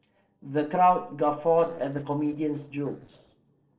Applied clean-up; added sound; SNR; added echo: neural separator model SepFormer DNS4.